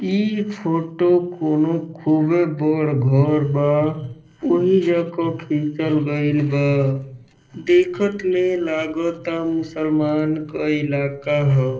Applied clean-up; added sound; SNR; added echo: neural separator model SepFormer DNS4.